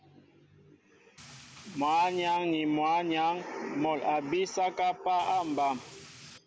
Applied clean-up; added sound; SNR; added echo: none; Rain; 19 dB; none.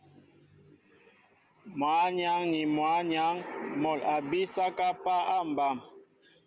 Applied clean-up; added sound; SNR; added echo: none; none; none; none.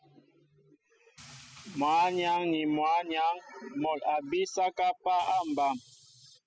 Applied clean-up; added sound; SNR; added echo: classical method spectral subtraction.